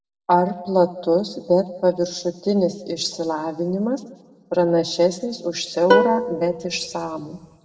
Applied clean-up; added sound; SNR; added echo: none; Plucked string instrument; 1 dB; reverberation time 1.0 s.